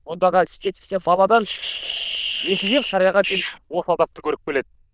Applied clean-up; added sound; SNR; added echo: neural diffusion model UNIVERSE++.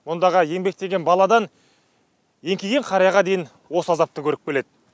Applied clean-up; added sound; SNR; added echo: none; none; none; none.